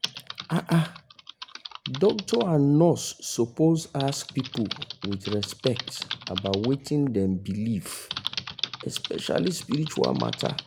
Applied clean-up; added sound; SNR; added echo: none; Typing; 12 dB; none.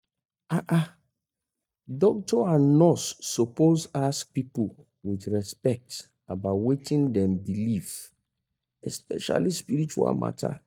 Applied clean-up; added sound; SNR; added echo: neural mask model DeepFilterNet 3.